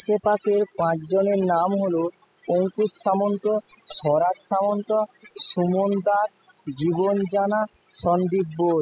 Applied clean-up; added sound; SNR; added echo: classical method spectral subtraction.